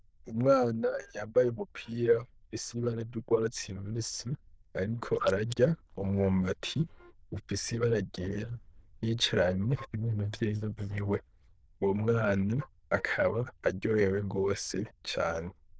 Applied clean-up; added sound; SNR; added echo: neural diffusion model UNIVERSE++.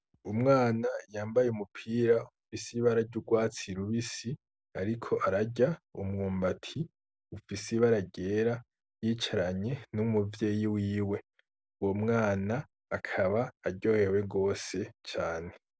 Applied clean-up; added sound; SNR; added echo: none; none; none; none.